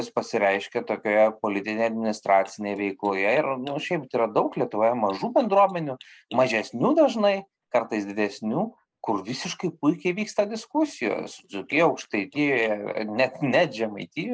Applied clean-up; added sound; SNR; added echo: neural mask model Resemble Enhance denoiser.